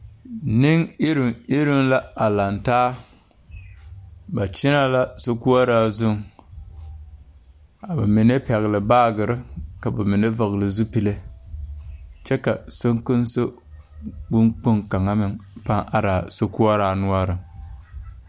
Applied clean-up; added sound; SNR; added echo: none; none; none; none.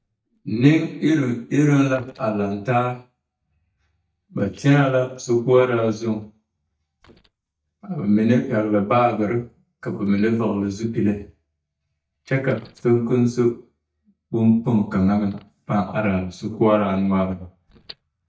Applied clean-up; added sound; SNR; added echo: neural mask model DeepFilterNet 3.